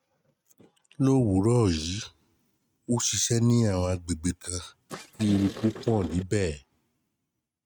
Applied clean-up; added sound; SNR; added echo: neural mask model RNNoise.